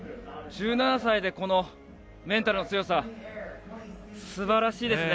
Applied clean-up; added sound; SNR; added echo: none; none; none; none.